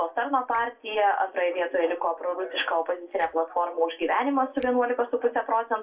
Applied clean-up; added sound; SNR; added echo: neural separator model SepFormer DNS4.